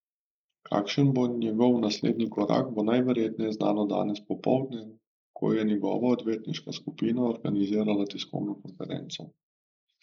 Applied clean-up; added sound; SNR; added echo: neural mask model Resemble Enhance denoiser.